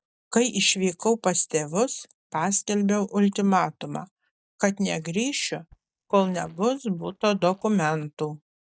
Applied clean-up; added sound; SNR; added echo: neural mask model DeepFilterNet 3.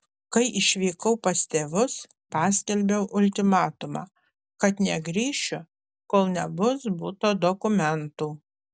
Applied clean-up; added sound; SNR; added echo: none; none; none; none.